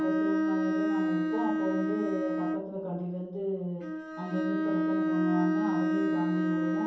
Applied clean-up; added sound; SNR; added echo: none; Bowed string instrument; -5 dB; reverberation time 0.6 s.